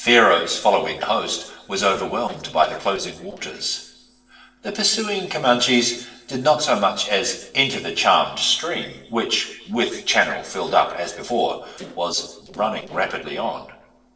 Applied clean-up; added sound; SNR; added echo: neural separator model SepFormer DNS4.